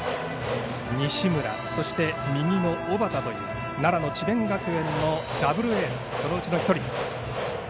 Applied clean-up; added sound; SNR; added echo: none; none; none; none.